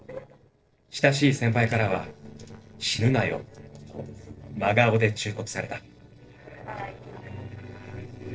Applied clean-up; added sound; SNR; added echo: neural separator model SepFormer DNS4.